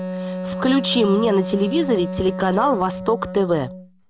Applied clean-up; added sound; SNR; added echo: none; Wind instrument, woodwind instrument; 8 dB; none.